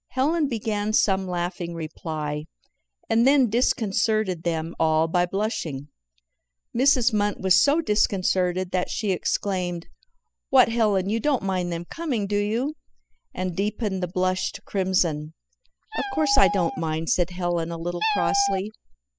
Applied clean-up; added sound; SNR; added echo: classical method spectral subtraction.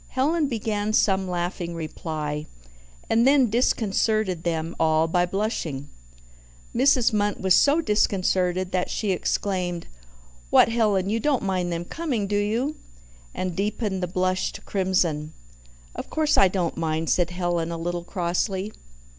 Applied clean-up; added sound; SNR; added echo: none; none; none; none.